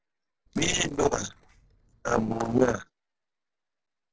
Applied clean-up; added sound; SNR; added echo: neural separator model SepFormer DNS4.